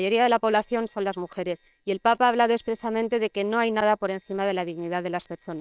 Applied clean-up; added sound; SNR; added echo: neural separator model SepFormer WHAM!.